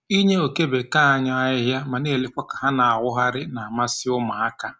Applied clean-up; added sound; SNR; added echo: none; none; none; none.